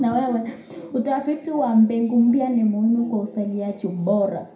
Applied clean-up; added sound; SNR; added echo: none; none; none; reverberation time 0.4 s.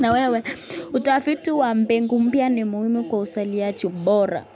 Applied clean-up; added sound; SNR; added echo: none; none; none; none.